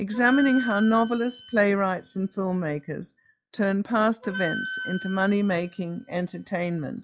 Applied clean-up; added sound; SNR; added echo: classical method log-MMSE.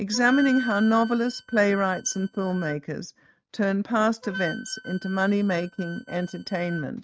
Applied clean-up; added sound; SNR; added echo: neural mask model RNNoise.